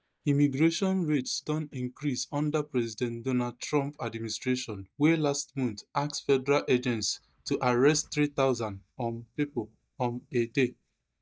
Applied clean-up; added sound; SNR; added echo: neural mask model DeepFilterNet 3.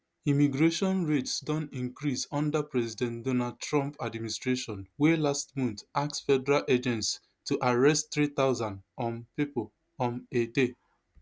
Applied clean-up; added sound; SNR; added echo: none; none; none; none.